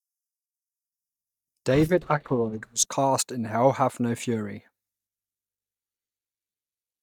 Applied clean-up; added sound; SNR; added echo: neural mask model DeepFilterNet 3.